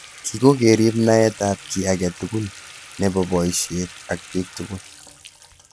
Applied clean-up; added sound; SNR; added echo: none; Bathtub (filling or washing) / Water tap, faucet; 18 dB; none.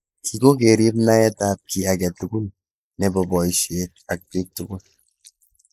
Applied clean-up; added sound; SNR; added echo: neural mask model Resemble Enhance denoiser.